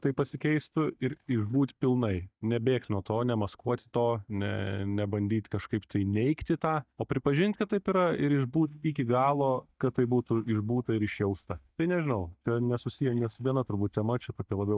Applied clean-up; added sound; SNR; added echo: neural mask model DeepFilterNet 3.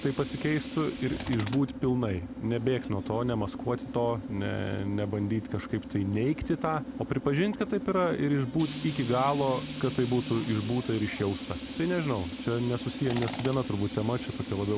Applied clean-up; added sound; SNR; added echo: none; Tools; 8 dB; none.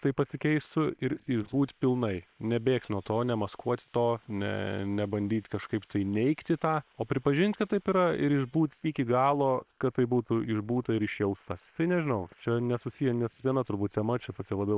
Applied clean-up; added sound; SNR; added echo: neural separator model SepFormer WHAM!.